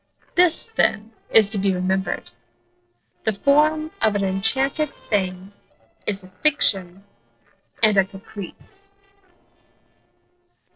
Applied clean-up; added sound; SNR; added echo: neural separator model SepFormer DNS4.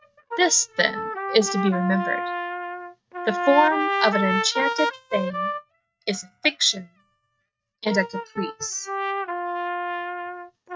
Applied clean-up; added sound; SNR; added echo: neural mask model RNNoise.